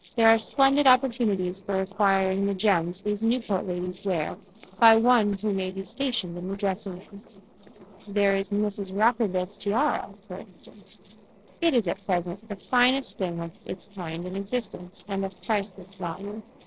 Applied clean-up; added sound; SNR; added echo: neural separator model SepFormer DNS4.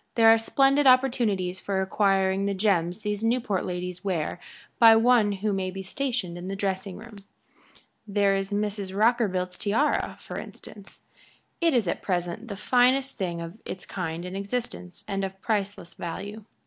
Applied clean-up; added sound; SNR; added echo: none; none; none; none.